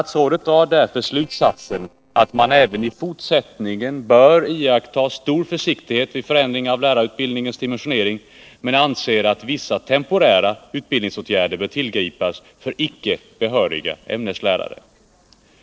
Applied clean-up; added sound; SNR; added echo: neural separator model SepFormer DNS4.